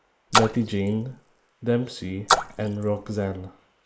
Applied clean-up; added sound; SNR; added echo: neural mask model Resemble Enhance denoiser.